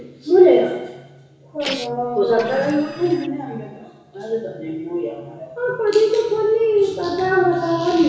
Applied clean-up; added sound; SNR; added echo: none; Printer; 14 dB; reverberation time 1.0 s.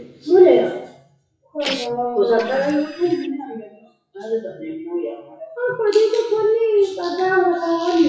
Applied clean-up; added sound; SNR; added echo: classical method WPE with log-MMSE.